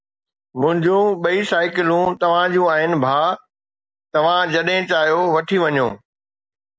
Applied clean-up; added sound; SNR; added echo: none; none; none; none.